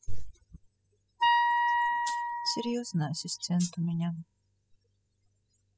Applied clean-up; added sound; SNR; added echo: classical method spectral subtraction.